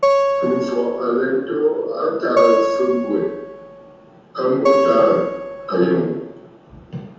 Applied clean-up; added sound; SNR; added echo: none; Acoustic guitar; 1 dB; reverberation time 0.9 s.